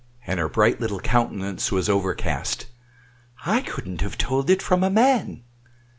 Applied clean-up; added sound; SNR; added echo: none; none; none; none.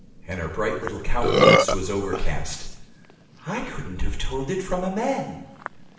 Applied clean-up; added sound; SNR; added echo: none; Burping, eructation; 0 dB; reverberation time 0.8 s.